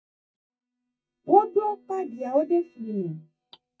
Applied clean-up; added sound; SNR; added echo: neural mask model DeepFilterNet 3.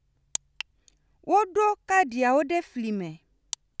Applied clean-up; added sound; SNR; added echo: none; none; none; none.